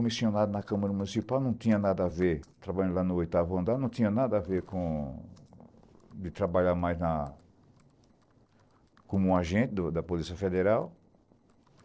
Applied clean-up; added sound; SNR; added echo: neural separator model SepFormer DNS4.